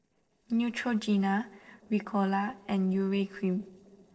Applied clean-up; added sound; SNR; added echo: neural separator model SepFormer DNS4.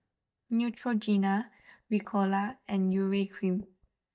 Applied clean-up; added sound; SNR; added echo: neural mask model DeepFilterNet 3.